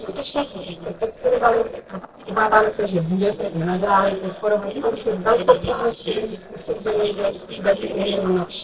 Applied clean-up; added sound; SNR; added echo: neural separator model SepFormer DNS4.